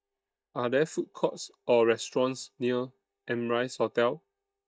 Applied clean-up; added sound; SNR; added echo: neural mask model DeepFilterNet 3.